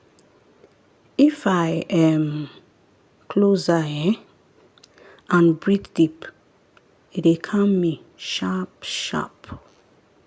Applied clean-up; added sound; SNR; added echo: none; none; none; none.